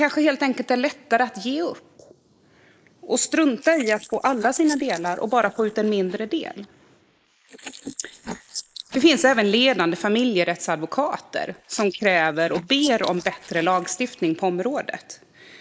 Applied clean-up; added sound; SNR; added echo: neural mask model Resemble Enhance denoiser.